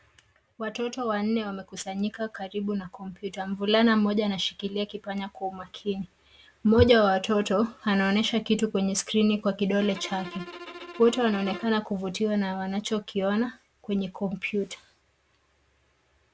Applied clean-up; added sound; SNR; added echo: none; Bowed string instrument; 15 dB; none.